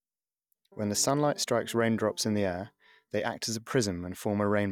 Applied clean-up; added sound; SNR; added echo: neural mask model DeepFilterNet 3.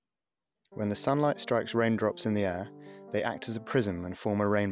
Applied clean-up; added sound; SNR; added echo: none; Piano; 19 dB; none.